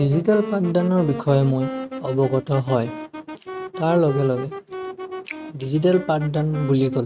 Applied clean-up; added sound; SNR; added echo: neural mask model RNNoise.